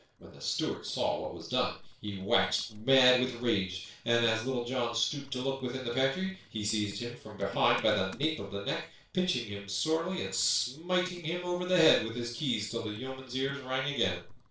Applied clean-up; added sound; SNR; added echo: neural separator model SepFormer DNS4.